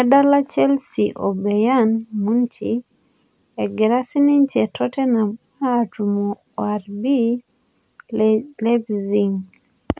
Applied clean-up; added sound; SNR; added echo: none; none; none; none.